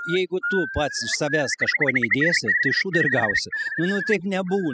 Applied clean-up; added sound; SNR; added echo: classical method spectral subtraction.